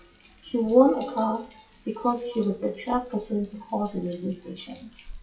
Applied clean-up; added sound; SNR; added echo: classical method WPE with log-MMSE.